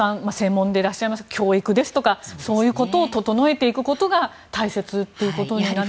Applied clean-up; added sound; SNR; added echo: none; none; none; none.